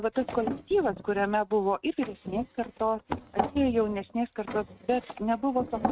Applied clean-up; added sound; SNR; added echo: neural mask model RNNoise.